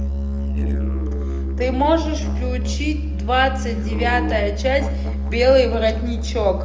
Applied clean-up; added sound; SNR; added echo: none; Musical instrument; 1 dB; reverberation time 0.7 s.